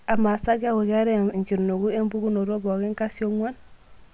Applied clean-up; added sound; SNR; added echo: none; none; none; none.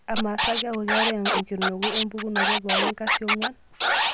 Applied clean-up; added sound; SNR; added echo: none; Scratching (performance technique); -5 dB; none.